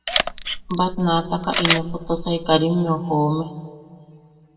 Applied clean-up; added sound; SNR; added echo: none; Camera; 3 dB; reverberation time 1.5 s.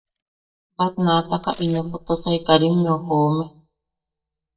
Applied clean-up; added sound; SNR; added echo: neural mask model DeepFilterNet 3.